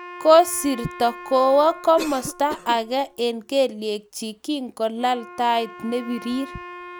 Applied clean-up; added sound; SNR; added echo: none; Wind instrument, woodwind instrument + Cough; 16 dB; none.